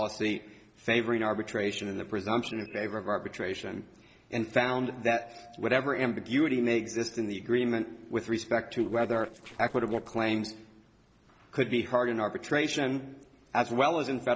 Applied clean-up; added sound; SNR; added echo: neural separator model SepFormer DNS4.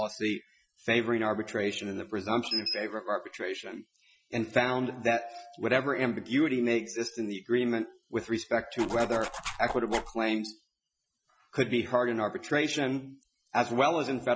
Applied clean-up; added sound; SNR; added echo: classical method Wiener filter.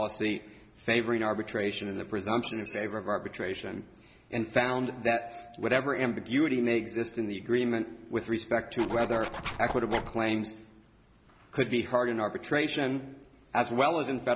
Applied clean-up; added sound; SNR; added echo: none; Zipper (clothing); 7 dB; none.